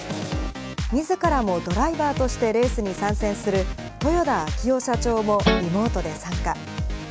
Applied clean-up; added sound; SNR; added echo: none; Guitar; 0 dB; none.